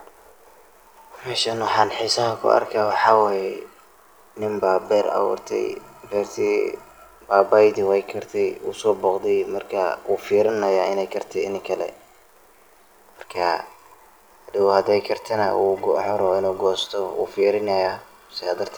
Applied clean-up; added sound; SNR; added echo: none; none; none; none.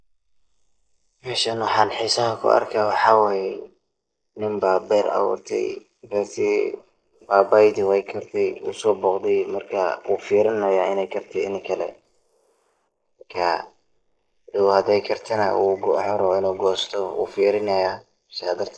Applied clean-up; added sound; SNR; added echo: neural mask model Resemble Enhance denoiser.